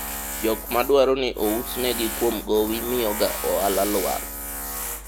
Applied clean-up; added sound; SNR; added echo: none; Tools; 7 dB; none.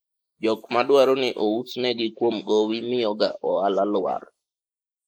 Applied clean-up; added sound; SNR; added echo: neural mask model Resemble Enhance denoiser.